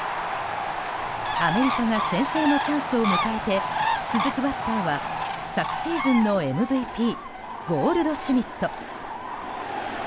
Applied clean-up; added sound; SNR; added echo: none; Bird; 4 dB; none.